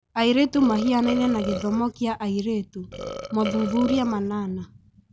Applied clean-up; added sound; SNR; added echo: none; Burping, eructation; 10 dB; none.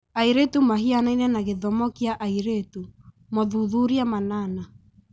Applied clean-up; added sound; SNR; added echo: none; none; none; none.